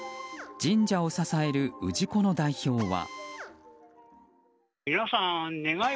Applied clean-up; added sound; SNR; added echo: none; Drill; 19 dB; none.